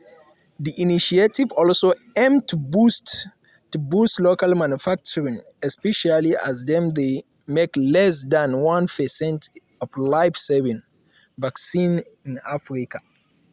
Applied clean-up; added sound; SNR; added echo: none; none; none; none.